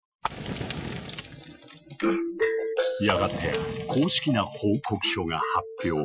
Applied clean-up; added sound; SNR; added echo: classical method Wiener filter.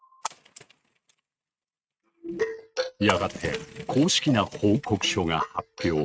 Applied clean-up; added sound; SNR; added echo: neural mask model RNNoise.